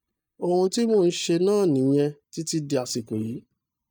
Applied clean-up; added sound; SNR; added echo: neural mask model DeepFilterNet 3.